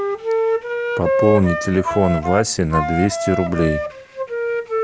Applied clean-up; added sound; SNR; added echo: none; Wind instrument, woodwind instrument; 1 dB; none.